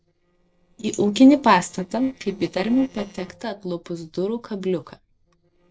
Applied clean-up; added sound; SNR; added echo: neural separator model SepFormer DNS4.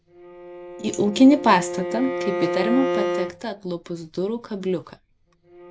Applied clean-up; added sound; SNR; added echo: none; Bowed string instrument; 6 dB; none.